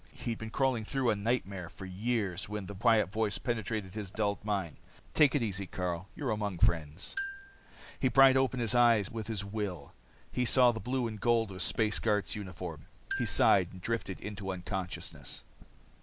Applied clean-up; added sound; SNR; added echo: none; Marimba, xylophone; 14 dB; none.